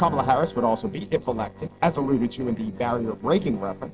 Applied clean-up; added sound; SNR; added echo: neural separator model SepFormer DNS4.